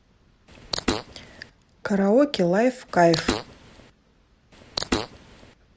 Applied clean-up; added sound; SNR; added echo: none; Fart; 5 dB; none.